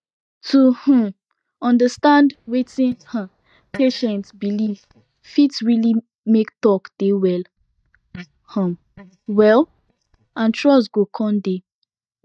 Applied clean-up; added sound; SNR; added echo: neural mask model DeepFilterNet 3.